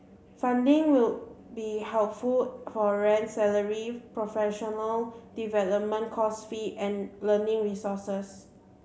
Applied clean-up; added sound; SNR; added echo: none; none; none; none.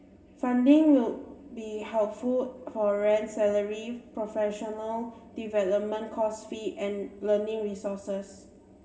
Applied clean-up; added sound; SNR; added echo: none; none; none; reverberation time 2.1 s.